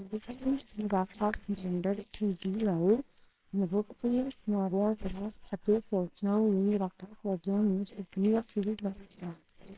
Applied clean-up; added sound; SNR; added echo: neural separator model SepFormer WHAMR!.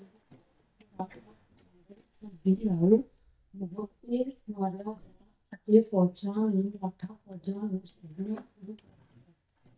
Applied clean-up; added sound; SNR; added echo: neural mask model DeepFilterNet 3.